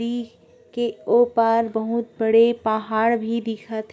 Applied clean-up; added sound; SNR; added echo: none; none; none; none.